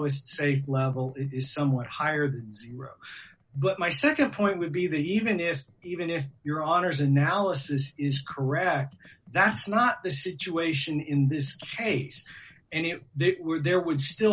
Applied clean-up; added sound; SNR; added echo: neural separator model SepFormer DNS4.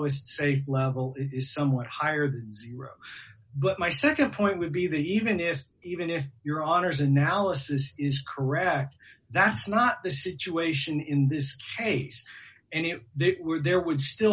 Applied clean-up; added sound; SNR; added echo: none; none; none; none.